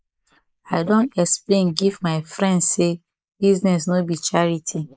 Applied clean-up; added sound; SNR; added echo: neural mask model Resemble Enhance denoiser.